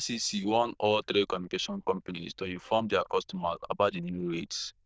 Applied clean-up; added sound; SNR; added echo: neural diffusion model UNIVERSE++.